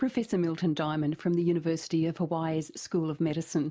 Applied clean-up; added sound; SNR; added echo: none; none; none; none.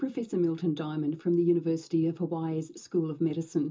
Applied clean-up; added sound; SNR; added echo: none; none; none; reverberation time 0.2 s.